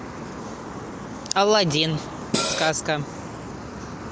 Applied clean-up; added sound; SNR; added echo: none; Cymbal; -1 dB; none.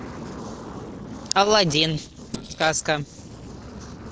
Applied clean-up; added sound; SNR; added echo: neural separator model SepFormer DNS4.